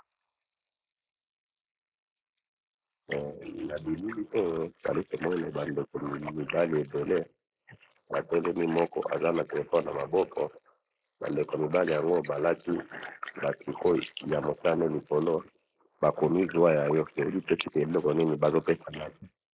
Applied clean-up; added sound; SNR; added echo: neural mask model Resemble Enhance denoiser.